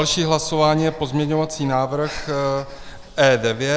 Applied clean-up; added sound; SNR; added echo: none; Breathing; 17 dB; none.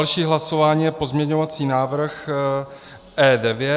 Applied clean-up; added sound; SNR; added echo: none; none; none; none.